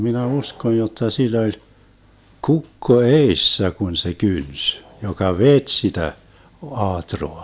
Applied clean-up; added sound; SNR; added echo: none; none; none; none.